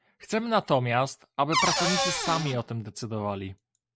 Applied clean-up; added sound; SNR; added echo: none; Cupboard open or close / Door; -1 dB; none.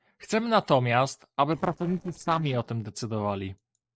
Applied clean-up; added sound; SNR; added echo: neural separator model SepFormer DNS4.